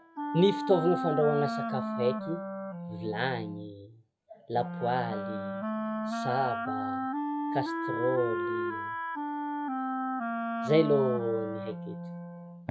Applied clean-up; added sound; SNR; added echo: classical method log-MMSE.